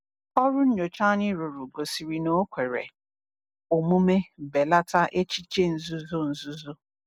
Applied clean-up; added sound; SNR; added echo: none; none; none; none.